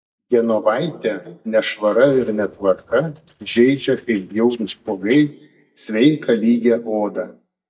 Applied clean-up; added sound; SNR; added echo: neural mask model DeepFilterNet 3.